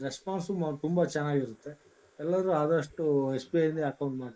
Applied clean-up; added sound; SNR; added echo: neural mask model Resemble Enhance denoiser.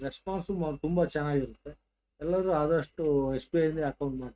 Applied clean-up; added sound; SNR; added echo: neural mask model RNNoise.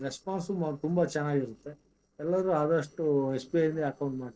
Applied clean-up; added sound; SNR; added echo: neural separator model SepFormer DNS4.